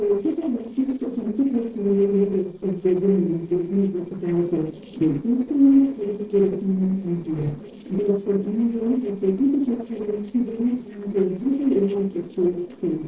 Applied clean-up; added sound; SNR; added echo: neural separator model SepFormer DNS4.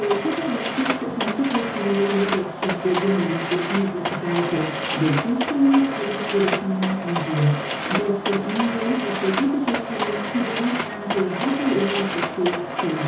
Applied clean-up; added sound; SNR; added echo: none; Mechanisms; 4 dB; reverberation time 0.4 s.